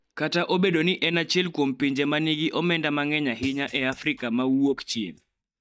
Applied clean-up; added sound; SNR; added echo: neural mask model DeepFilterNet 3.